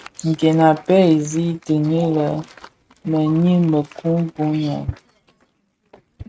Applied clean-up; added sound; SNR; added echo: neural mask model RNNoise.